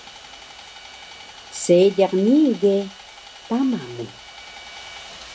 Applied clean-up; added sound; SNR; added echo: none; Sawing; 18 dB; none.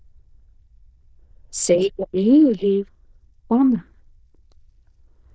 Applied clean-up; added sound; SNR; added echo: neural diffusion model UNIVERSE++.